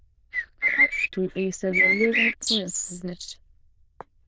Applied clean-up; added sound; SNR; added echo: neural diffusion model UNIVERSE++.